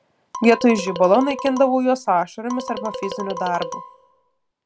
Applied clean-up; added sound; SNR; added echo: none; Marimba, xylophone; 11 dB; none.